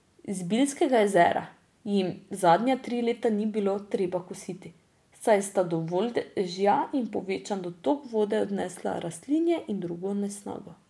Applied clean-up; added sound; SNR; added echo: none; none; none; none.